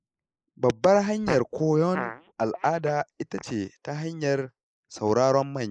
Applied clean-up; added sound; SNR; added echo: neural mask model Resemble Enhance denoiser.